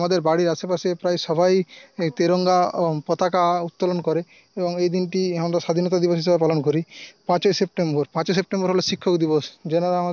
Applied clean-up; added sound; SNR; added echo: none; none; none; none.